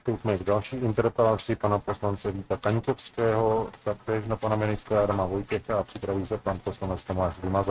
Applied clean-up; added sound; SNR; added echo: neural mask model RNNoise.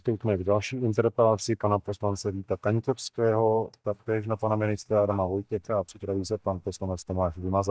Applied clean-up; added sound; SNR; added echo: neural mask model DeepFilterNet 3.